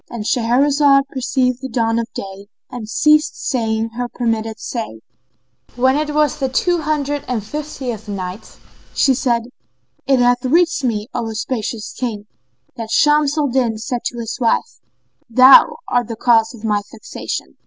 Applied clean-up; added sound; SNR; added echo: none; none; none; none.